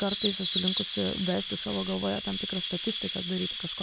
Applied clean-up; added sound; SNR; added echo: none; Chirp, tweet; -1 dB; none.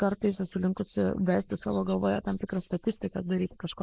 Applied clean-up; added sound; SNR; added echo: neural mask model Resemble Enhance denoiser.